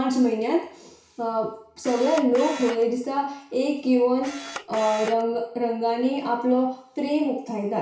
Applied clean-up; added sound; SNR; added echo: none; Camera; 13 dB; reverberation time 0.6 s.